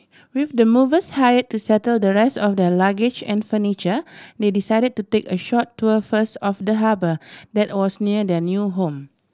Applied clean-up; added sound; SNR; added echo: none; none; none; none.